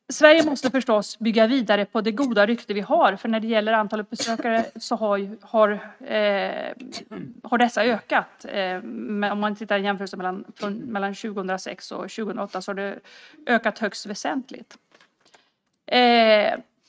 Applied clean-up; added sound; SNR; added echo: neural mask model RNNoise.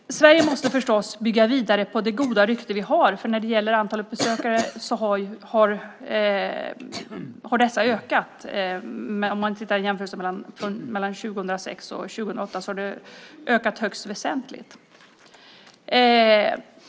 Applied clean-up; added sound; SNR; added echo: none; Cough; 17 dB; none.